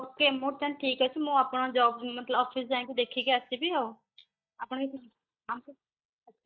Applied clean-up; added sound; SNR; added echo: neural mask model DeepFilterNet 3.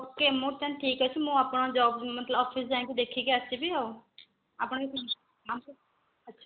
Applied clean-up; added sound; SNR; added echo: none; none; none; none.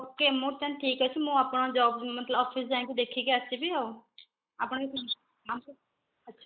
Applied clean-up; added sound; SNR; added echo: neural mask model Resemble Enhance denoiser.